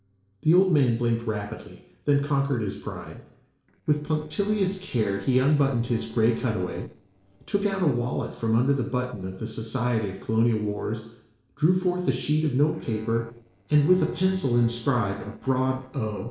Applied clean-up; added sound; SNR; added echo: neural separator model SepFormer DNS4.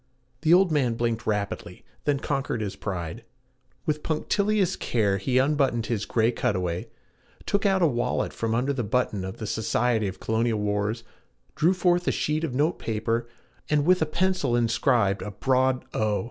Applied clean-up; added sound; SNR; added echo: none; none; none; none.